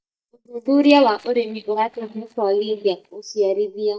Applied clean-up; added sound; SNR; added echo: neural mask model DeepFilterNet 3.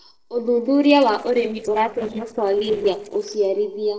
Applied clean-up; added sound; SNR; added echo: neural separator model SepFormer DNS4.